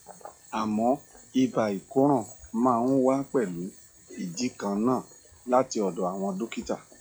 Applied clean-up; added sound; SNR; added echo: classical method log-MMSE.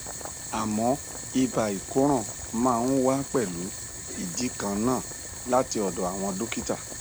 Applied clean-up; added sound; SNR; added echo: none; Boiling; 9 dB; none.